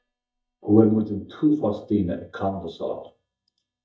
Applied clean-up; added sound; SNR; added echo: neural mask model DeepFilterNet 3.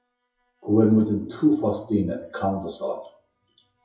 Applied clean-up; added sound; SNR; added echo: classical method WPE with log-MMSE.